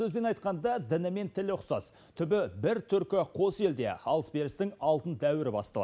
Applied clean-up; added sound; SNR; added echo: none; none; none; none.